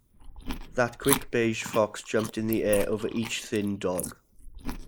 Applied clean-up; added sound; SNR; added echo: neural mask model Resemble Enhance denoiser.